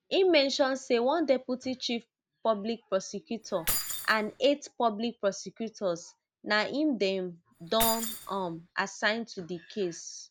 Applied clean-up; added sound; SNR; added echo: none; Keys jangling; 5 dB; none.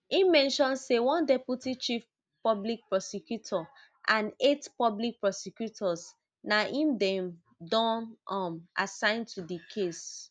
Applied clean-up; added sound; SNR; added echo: none; none; none; none.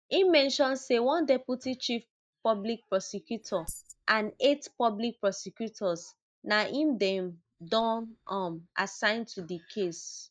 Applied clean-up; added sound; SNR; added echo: neural mask model DeepFilterNet 3.